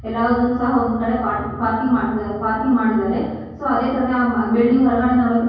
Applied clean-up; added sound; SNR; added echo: none; none; none; reverberation time 1.3 s.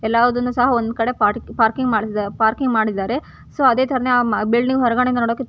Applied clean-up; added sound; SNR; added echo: none; none; none; none.